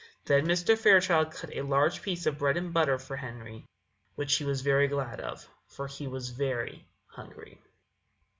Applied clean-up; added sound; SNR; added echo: none; none; none; none.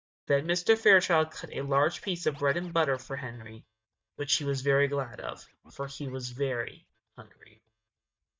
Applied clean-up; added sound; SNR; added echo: neural mask model DeepFilterNet 3.